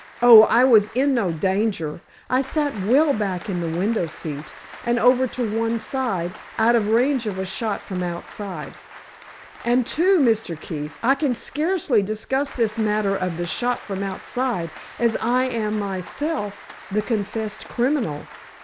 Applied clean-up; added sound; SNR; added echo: none; Applause; 19 dB; none.